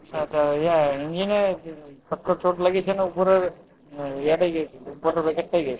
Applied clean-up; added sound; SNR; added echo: neural separator model SepFormer DNS4.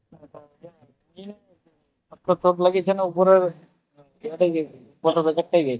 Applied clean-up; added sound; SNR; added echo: neural mask model DeepFilterNet 3.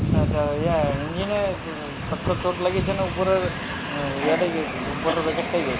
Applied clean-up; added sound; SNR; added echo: none; Train; 2 dB; none.